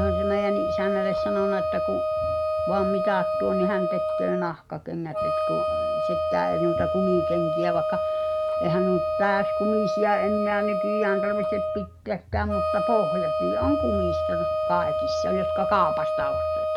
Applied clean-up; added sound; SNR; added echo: none; Wind instrument, woodwind instrument; -2 dB; none.